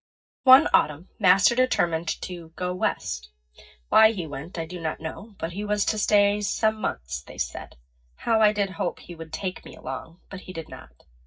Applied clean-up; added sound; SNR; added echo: neural mask model DeepFilterNet 3.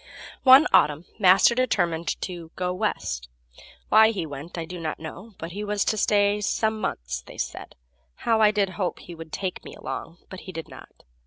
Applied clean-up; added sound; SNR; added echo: none; none; none; none.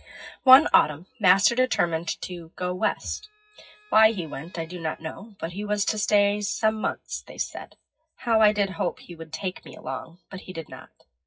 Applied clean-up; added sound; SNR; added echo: classical method WPE with log-MMSE.